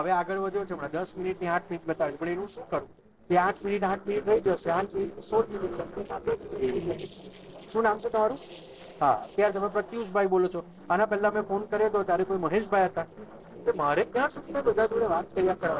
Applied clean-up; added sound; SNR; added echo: neural separator model SepFormer DNS4.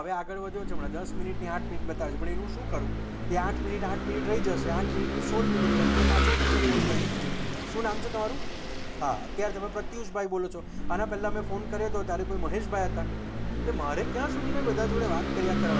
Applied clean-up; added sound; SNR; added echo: none; Engine / Vehicle; -5 dB; reverberation time 2.8 s.